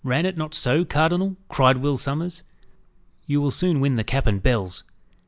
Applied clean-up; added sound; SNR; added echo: none; none; none; none.